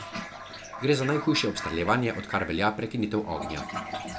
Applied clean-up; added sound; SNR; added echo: none; Toilet flush; 10 dB; reverberation time 2.2 s.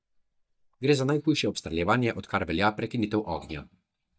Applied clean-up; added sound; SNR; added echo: neural mask model DeepFilterNet 3.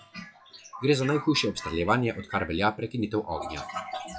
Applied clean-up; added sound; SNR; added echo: classical method WPE with log-MMSE.